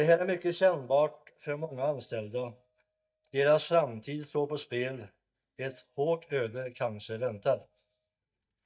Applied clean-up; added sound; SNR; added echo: neural mask model DeepFilterNet 3.